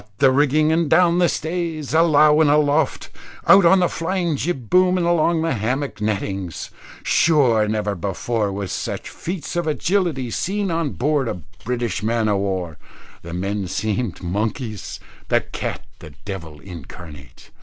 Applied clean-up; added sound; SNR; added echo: none; none; none; none.